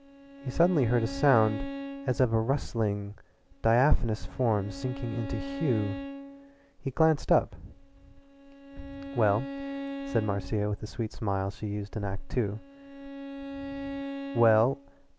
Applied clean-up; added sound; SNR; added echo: none; Bowed string instrument; 11 dB; none.